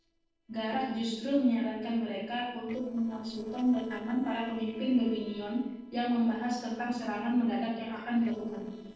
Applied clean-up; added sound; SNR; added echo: neural separator model SepFormer DNS4.